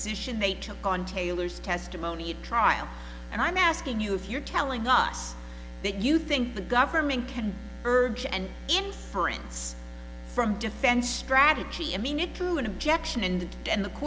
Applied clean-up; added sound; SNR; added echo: none; none; none; none.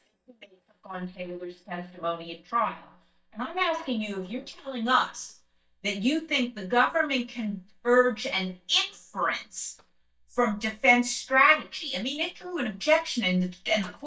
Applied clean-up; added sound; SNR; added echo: neural mask model DeepFilterNet 3.